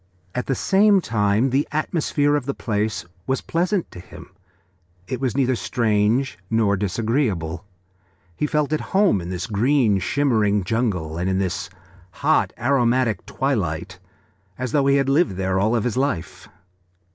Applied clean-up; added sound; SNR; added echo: none; none; none; none.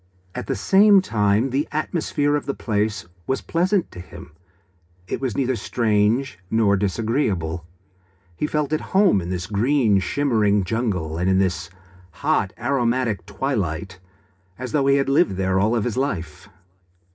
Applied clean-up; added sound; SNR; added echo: none; none; none; reverberation time 0.3 s.